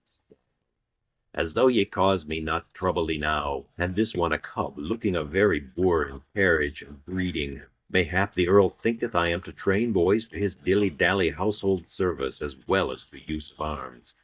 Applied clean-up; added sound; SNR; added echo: neural mask model DeepFilterNet 3.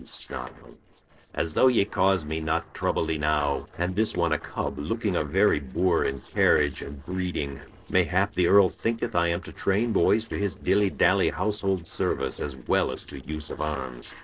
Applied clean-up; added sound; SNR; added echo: neural separator model SepFormer DNS4.